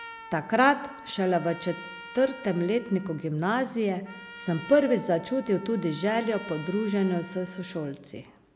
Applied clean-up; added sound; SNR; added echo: none; Trumpet; 17 dB; none.